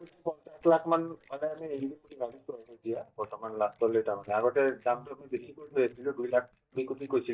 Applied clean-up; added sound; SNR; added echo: neural mask model DeepFilterNet 3.